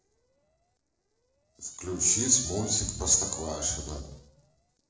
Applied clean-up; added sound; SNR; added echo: neural separator model SepFormer DNS4.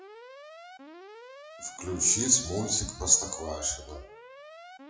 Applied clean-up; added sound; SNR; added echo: classical method WPE with log-MMSE.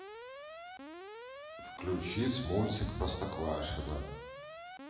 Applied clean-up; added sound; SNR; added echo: none; Alarm; 17 dB; reverberation time 1.0 s.